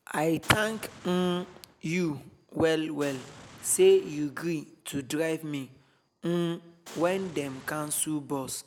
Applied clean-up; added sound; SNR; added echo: none; Boom; 20 dB; none.